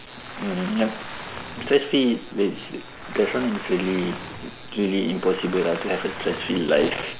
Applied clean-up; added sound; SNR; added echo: none; Waves, surf; 14 dB; none.